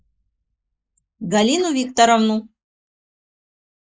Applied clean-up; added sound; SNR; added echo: neural mask model Resemble Enhance denoiser.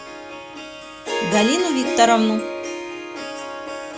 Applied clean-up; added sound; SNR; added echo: none; Harp; 5 dB; none.